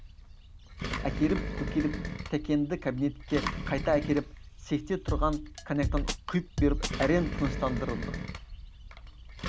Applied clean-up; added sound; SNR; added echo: none; Engine + Drum kit; 4 dB; none.